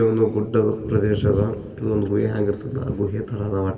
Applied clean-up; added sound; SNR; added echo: none; none; none; reverberation time 1.8 s.